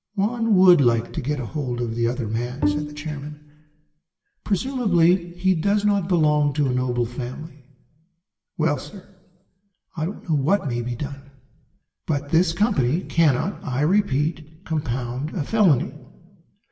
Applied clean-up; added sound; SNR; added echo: none; Bowed string instrument; 5 dB; reverberation time 0.8 s.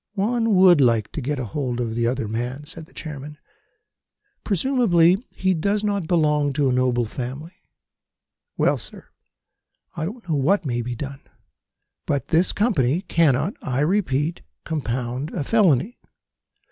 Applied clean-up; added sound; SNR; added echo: none; none; none; none.